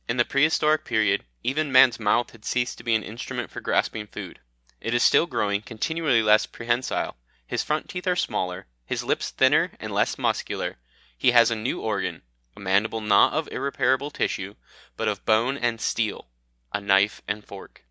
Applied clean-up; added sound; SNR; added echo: none; none; none; none.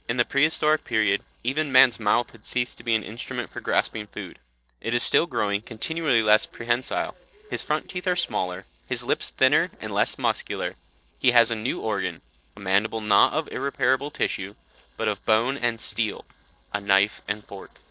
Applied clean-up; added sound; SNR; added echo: neural separator model SepFormer DNS4.